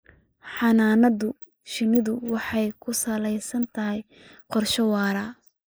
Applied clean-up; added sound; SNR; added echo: neural mask model Resemble Enhance denoiser.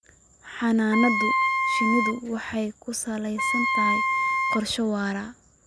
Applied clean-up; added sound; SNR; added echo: none; Wind instrument, woodwind instrument; -2 dB; none.